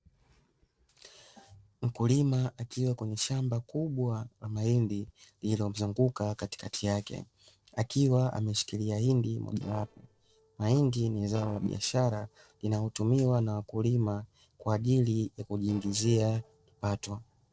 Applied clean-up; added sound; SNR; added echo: neural separator model SepFormer DNS4.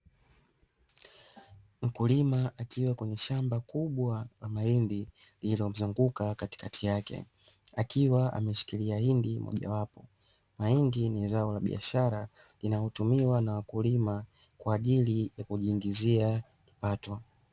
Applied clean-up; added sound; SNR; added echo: none; none; none; none.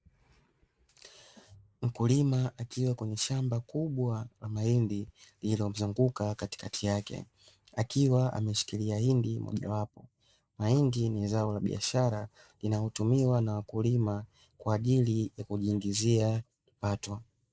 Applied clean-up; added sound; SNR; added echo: neural mask model Resemble Enhance denoiser.